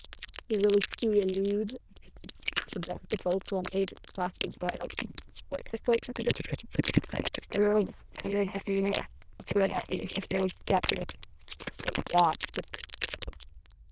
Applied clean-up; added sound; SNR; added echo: neural diffusion model UNIVERSE++.